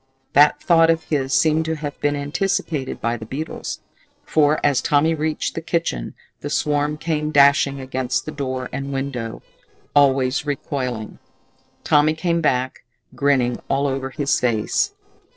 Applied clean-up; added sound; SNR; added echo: neural separator model SepFormer DNS4.